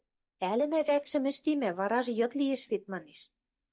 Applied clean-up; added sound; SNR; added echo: neural mask model DeepFilterNet 3.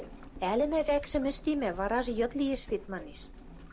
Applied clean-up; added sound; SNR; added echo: none; Rain + Bird; 13 dB; none.